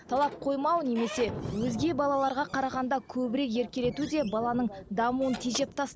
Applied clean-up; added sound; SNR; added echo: none; Thunder + Squeak / Slam; 13 dB; none.